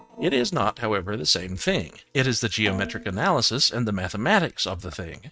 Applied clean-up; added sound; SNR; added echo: neural mask model RNNoise.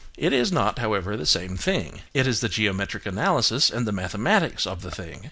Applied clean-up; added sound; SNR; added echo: none; none; none; none.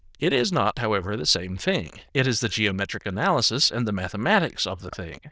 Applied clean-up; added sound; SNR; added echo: neural diffusion model UNIVERSE++.